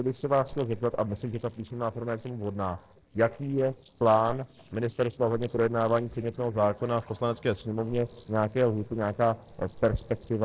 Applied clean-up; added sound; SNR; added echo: neural separator model SepFormer DNS4.